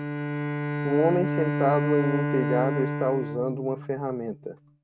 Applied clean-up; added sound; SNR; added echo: neural mask model RNNoise.